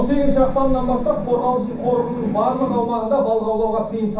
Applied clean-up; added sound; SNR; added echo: none; Wind; 9 dB; reverberation time 0.7 s.